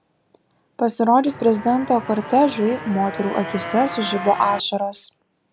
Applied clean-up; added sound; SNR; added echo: none; Motorcycle; 11 dB; none.